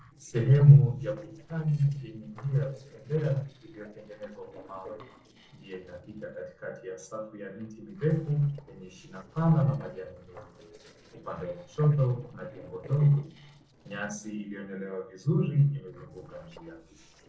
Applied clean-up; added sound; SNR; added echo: neural separator model SepFormer DNS4.